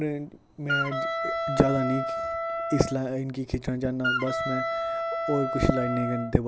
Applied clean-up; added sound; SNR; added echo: none; Wind instrument, woodwind instrument; 2 dB; none.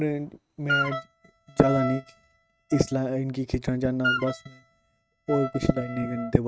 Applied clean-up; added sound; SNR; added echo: neural mask model RNNoise.